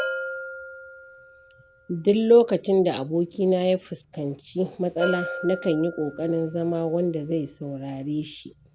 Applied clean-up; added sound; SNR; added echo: none; Bell; 12 dB; none.